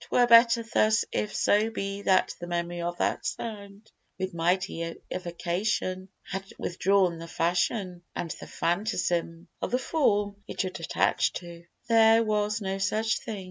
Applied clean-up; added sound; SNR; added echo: none; none; none; none.